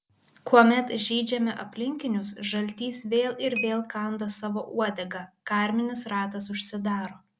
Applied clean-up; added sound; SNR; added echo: none; Chink, clink; 19 dB; none.